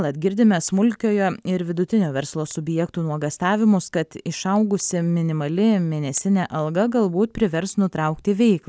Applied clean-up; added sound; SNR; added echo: none; none; none; none.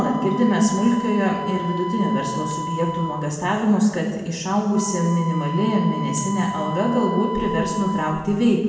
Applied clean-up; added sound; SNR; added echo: none; Wind instrument, woodwind instrument; 10 dB; reverberation time 1.2 s.